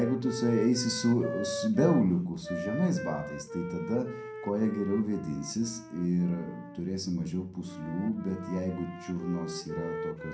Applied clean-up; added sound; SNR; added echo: none; Wind instrument, woodwind instrument; 10 dB; reverberation time 0.6 s.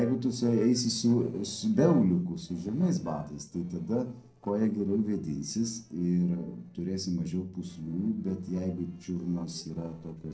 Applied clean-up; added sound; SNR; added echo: neural separator model SepFormer DNS4.